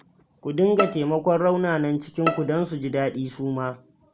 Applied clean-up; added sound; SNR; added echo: none; Bowed string instrument; 9 dB; none.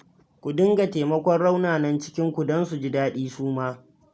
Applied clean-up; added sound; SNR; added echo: none; none; none; none.